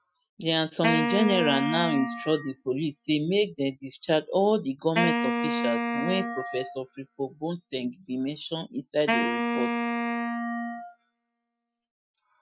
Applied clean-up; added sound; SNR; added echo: classical method Wiener filter.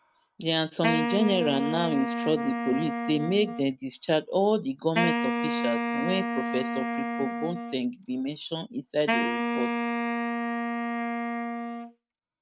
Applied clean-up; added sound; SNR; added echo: neural mask model RNNoise.